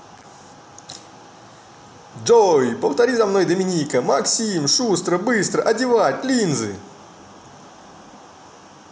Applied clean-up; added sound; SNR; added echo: none; none; none; none.